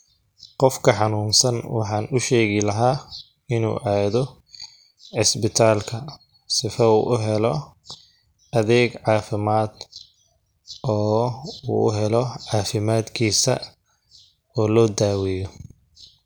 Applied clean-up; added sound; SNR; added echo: none; none; none; none.